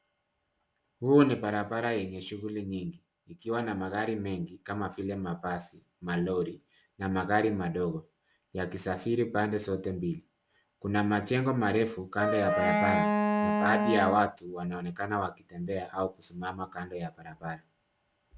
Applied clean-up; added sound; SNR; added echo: none; Wind instrument, woodwind instrument; -3 dB; none.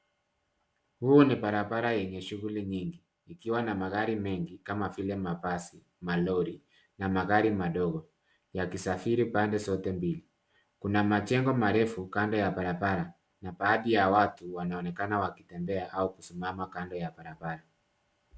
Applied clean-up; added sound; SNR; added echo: none; none; none; none.